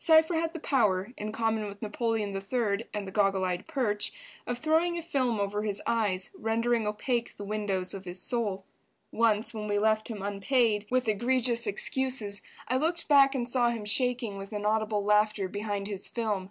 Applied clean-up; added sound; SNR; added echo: none; none; none; none.